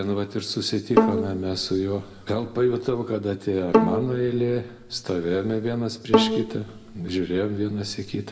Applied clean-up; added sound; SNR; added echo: none; Bowed string instrument; 1 dB; reverberation time 1.2 s.